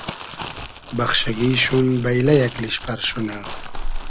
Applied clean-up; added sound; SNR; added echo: none; Crumpling, crinkling; 8 dB; none.